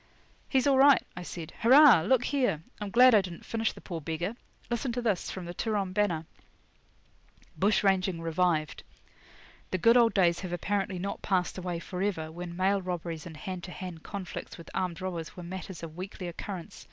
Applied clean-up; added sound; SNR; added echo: none; none; none; none.